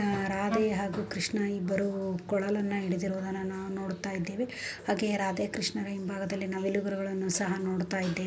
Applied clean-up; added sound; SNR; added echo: none; Wind instrument, woodwind instrument; 5 dB; none.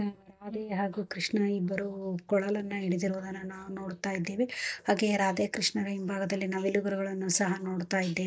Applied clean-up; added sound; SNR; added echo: neural mask model DeepFilterNet 3.